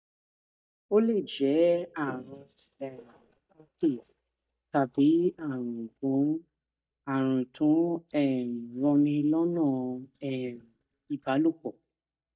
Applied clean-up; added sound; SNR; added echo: neural mask model DeepFilterNet 3.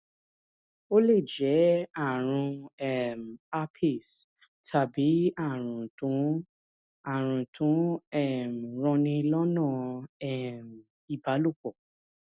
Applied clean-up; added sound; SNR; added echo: none; none; none; none.